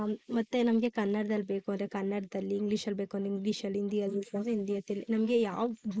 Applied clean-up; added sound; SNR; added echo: neural mask model Resemble Enhance denoiser.